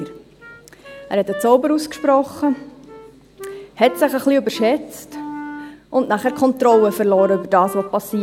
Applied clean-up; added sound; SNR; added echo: none; Wind instrument, woodwind instrument; 16 dB; none.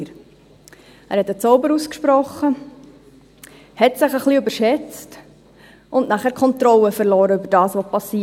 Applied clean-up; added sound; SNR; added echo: none; none; none; none.